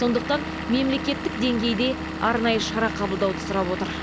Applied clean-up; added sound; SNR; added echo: none; Wind instrument, woodwind instrument + Engine / Vehicle; 6 dB; none.